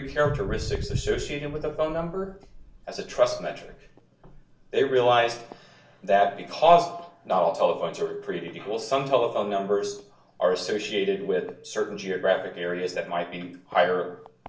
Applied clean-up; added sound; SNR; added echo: none; Walk, footsteps; 16 dB; reverberation time 0.3 s.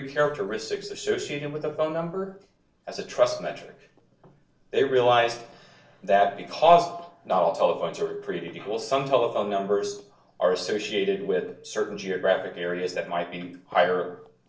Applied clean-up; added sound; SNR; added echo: neural separator model SepFormer DNS4.